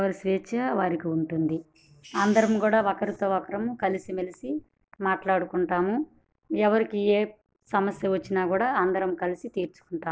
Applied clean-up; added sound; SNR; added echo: none; none; none; none.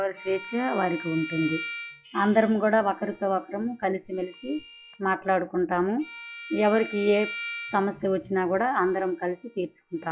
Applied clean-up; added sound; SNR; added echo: classical method log-MMSE.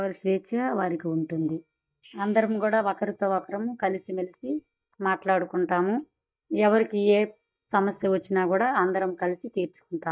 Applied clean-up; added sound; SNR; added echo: neural mask model DeepFilterNet 3.